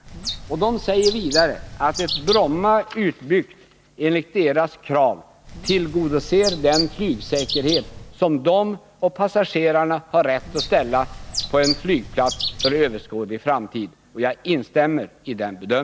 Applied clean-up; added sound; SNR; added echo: none; Bird; 8 dB; none.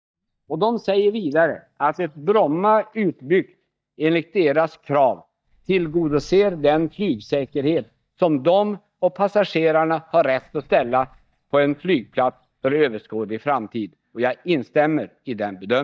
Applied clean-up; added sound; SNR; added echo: neural mask model DeepFilterNet 3.